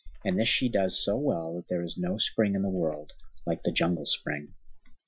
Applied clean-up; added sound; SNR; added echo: classical method Wiener filter.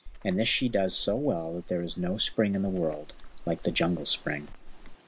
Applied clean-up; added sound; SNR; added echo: none; Water / Splash, splatter; 13 dB; none.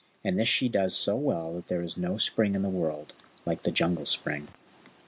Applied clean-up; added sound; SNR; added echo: none; none; none; none.